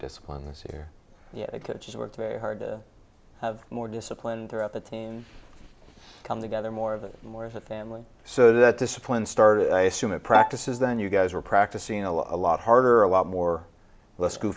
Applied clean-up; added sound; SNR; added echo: none; Bowed string instrument; 4 dB; none.